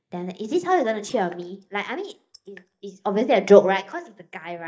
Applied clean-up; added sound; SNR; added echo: neural mask model DeepFilterNet 3.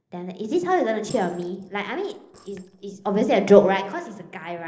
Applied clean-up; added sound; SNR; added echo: neural separator model SepFormer DNS4.